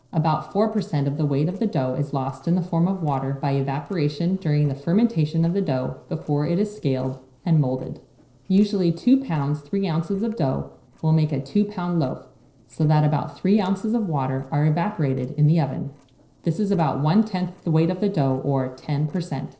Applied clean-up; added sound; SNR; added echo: neural separator model SepFormer DNS4.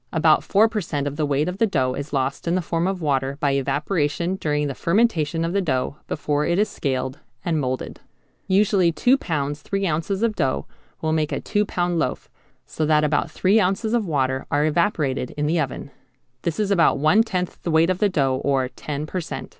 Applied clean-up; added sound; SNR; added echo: none; none; none; none.